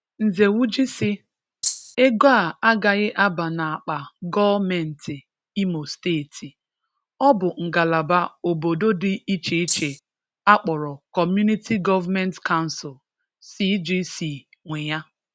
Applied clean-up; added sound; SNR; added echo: none; Rattle (instrument); 1 dB; none.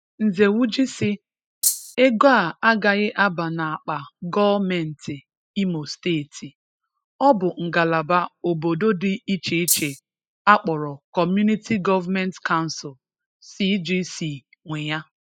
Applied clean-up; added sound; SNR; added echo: classical method spectral subtraction.